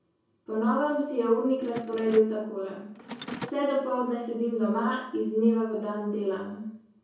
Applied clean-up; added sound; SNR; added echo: none; Mechanisms; 15 dB; reverberation time 0.6 s.